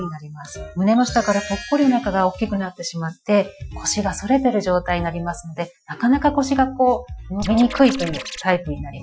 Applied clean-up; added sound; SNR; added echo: classical method Wiener filter.